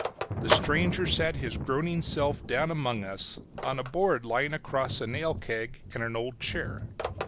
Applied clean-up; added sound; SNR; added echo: none; Telephone + Thunder; 5 dB; none.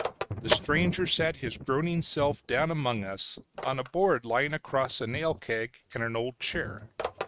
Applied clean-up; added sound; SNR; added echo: neural mask model RNNoise.